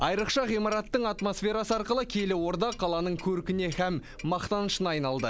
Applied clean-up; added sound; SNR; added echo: none; Clock; 16 dB; none.